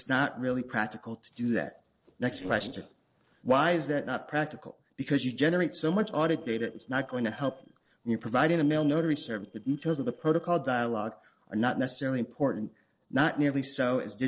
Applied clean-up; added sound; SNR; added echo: neural separator model SepFormer DNS4.